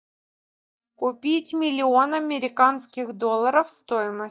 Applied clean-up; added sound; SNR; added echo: neural mask model DeepFilterNet 3.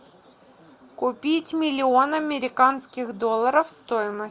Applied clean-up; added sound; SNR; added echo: none; none; none; none.